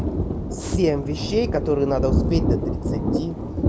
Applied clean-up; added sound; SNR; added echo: none; Thunder; -2 dB; none.